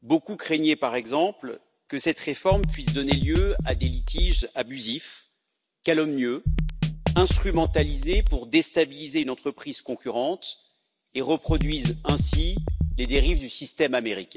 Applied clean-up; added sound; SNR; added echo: none; Drum kit; -4 dB; none.